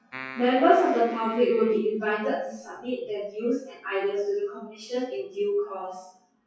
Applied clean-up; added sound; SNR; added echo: classical method WPE with log-MMSE.